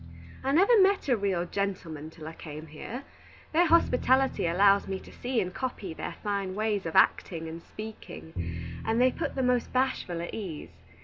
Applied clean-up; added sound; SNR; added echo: none; Bowed string instrument; 12 dB; none.